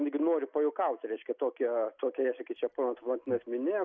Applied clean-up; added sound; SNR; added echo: none; none; none; none.